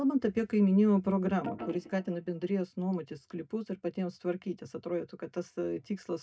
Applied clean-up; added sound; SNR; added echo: neural mask model DeepFilterNet 3.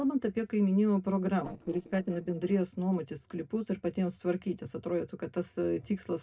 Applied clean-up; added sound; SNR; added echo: neural separator model SepFormer DNS4.